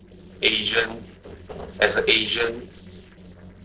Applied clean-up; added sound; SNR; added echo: neural separator model SepFormer DNS4.